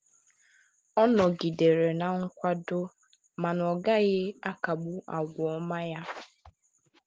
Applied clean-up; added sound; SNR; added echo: none; none; none; none.